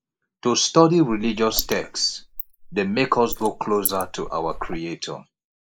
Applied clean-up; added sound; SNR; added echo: neural mask model Resemble Enhance denoiser.